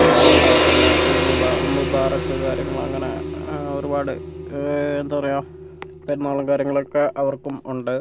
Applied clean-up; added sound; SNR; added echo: none; Gong; -2 dB; none.